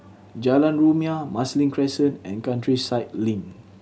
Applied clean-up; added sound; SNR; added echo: none; none; none; none.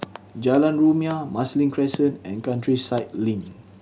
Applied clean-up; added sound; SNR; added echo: none; Scissors; 20 dB; none.